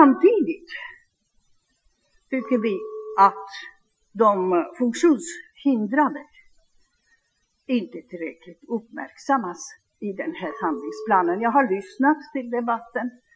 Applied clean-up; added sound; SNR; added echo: classical method Wiener filter.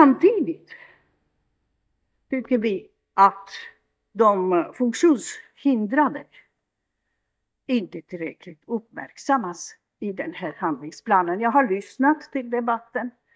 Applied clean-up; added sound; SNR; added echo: neural mask model DeepFilterNet 3.